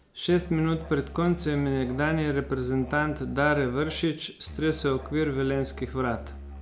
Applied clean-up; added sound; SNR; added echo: none; Musical instrument; 14 dB; none.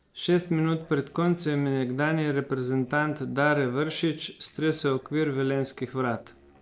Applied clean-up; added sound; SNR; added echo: neural separator model SepFormer DNS4.